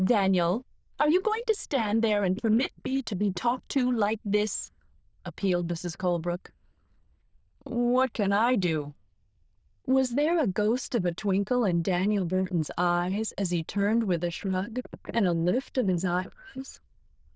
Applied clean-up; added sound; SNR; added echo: neural diffusion model UNIVERSE++.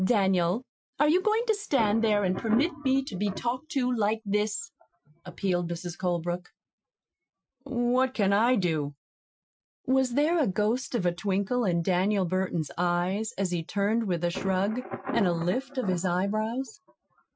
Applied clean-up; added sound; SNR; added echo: classical method Wiener filter.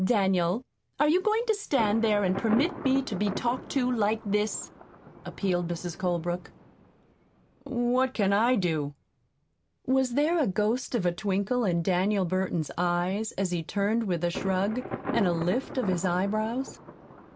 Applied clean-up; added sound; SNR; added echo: none; Thunder; 14 dB; none.